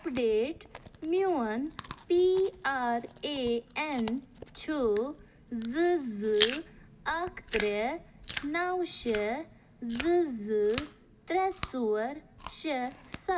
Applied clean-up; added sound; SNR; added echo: none; Chewing, mastication; 10 dB; reverberation time 0.3 s.